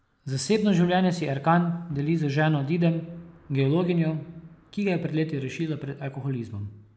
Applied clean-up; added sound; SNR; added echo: none; none; none; none.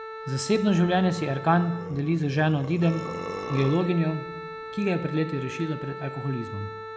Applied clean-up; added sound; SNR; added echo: none; Wind instrument, woodwind instrument + Burping, eructation; 11 dB; none.